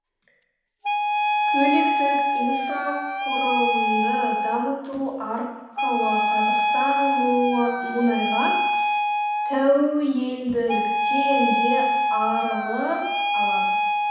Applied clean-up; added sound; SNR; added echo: none; Wind instrument, woodwind instrument; -2 dB; reverberation time 1.1 s.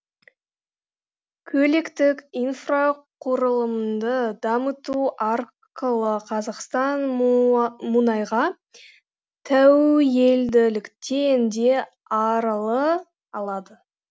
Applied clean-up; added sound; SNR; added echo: none; none; none; none.